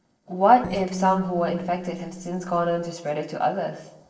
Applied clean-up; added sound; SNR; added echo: neural separator model SepFormer DNS4.